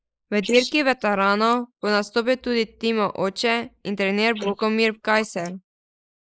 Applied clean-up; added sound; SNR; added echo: neural mask model Resemble Enhance denoiser.